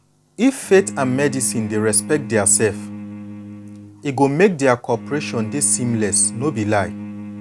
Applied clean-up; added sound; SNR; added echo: none; Bowed string instrument; 12 dB; none.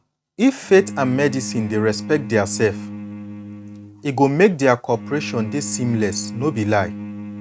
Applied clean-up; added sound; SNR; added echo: neural mask model RNNoise.